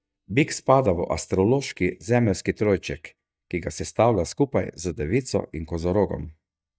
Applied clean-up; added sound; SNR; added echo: neural mask model DeepFilterNet 3.